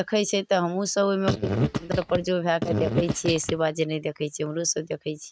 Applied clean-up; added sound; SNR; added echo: neural mask model RNNoise.